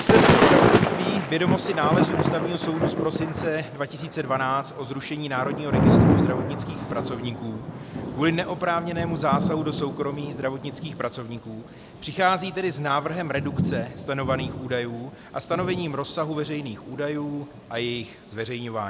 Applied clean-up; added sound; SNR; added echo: none; Thunder / Rain; -2 dB; none.